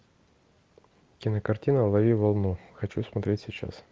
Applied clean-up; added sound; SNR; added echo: none; none; none; none.